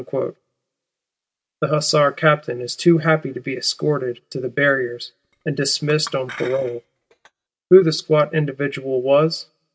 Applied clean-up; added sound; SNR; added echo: neural mask model RNNoise.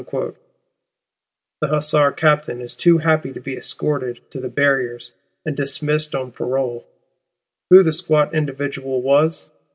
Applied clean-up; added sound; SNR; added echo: none; none; none; none.